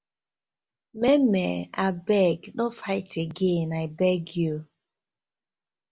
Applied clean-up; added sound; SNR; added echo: none; none; none; none.